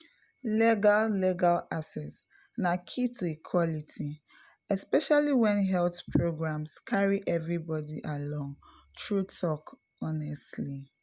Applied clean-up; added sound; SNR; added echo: none; none; none; none.